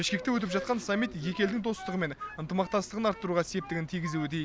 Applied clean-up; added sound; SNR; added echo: none; Wind instrument, woodwind instrument; 14 dB; none.